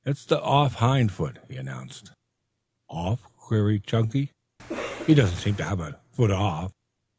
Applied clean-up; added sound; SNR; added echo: none; Cough; 11 dB; none.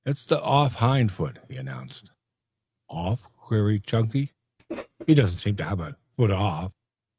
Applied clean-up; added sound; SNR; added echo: neural mask model RNNoise.